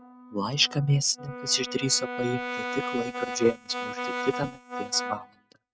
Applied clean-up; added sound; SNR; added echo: neural mask model RNNoise.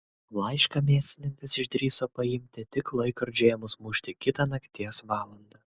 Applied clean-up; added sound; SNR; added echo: none; none; none; none.